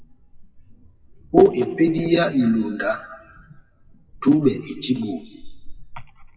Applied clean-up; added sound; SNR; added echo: classical method WPE with log-MMSE.